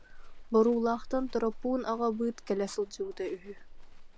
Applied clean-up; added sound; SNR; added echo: none; Livestock, farm animals, working animals; 13 dB; none.